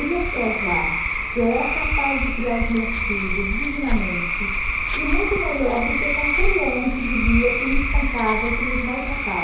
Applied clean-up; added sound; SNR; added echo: none; Cricket / Frog; -3 dB; reverberation time 2.2 s.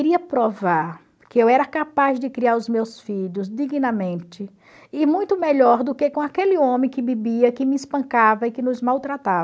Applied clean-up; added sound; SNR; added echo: none; none; none; none.